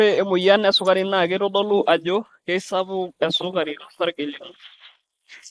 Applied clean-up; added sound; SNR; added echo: neural mask model Resemble Enhance denoiser.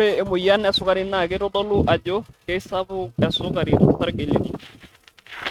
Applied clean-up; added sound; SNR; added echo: neural mask model RNNoise.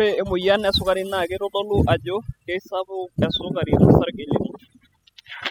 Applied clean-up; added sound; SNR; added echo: classical method spectral subtraction.